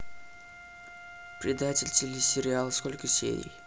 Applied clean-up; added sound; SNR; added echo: none; Wind instrument, woodwind instrument; 16 dB; none.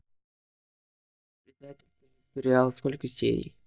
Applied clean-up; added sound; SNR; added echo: neural mask model DeepFilterNet 3.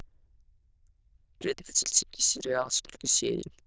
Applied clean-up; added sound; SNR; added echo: neural diffusion model UNIVERSE++.